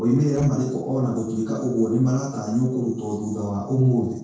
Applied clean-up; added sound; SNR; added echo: neural separator model SepFormer DNS4.